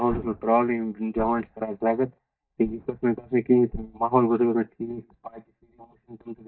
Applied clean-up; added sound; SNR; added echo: neural mask model DeepFilterNet 3.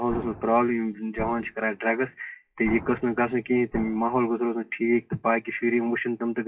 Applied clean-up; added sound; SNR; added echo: classical method WPE with log-MMSE.